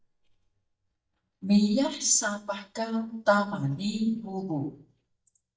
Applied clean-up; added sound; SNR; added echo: neural mask model DeepFilterNet 3.